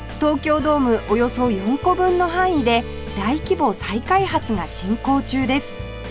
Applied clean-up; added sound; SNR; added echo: none; Harmonica; 17 dB; none.